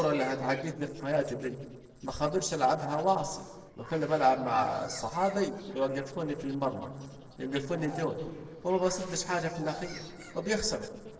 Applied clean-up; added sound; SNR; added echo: neural separator model SepFormer DNS4.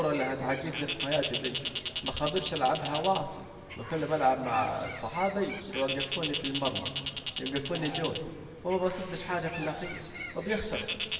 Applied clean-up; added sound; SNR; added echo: none; Bird; 6 dB; reverberation time 1.4 s.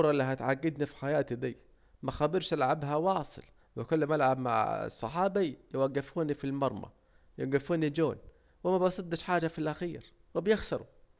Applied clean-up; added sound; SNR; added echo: none; none; none; none.